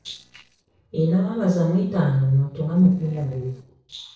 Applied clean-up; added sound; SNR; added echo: neural separator model SepFormer DNS4.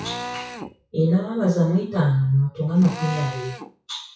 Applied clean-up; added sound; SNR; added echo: classical method WPE with log-MMSE.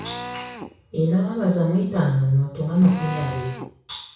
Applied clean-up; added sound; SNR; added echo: none; Drill; 15 dB; reverberation time 0.6 s.